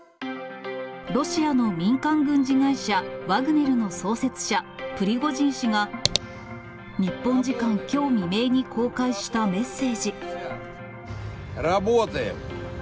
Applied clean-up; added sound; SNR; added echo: none; none; none; none.